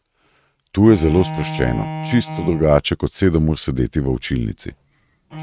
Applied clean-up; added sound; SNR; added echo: neural mask model RNNoise.